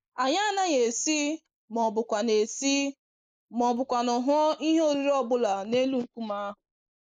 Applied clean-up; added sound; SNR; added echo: neural mask model Resemble Enhance denoiser.